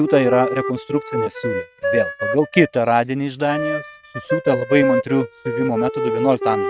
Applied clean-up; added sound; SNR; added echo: neural mask model RNNoise.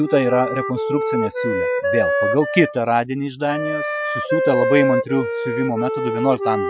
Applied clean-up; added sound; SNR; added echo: classical method Wiener filter.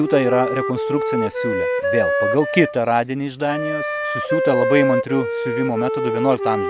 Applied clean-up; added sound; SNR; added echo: none; Wind instrument, woodwind instrument; 1 dB; none.